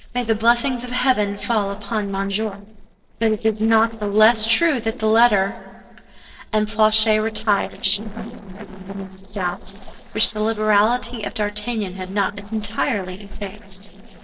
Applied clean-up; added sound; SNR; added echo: neural separator model SepFormer DNS4.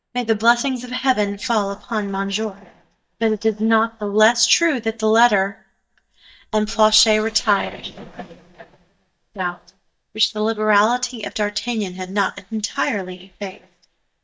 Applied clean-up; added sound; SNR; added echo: neural mask model DeepFilterNet 3.